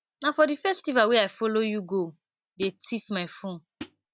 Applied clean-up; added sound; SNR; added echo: none; Hi-hat; 6 dB; none.